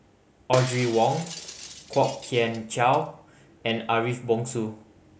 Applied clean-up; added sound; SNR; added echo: none; Shatter; 13 dB; none.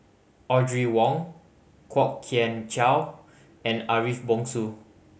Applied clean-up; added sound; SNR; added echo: none; none; none; none.